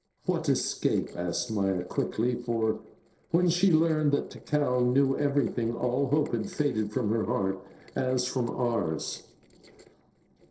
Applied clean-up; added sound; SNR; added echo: neural separator model SepFormer DNS4.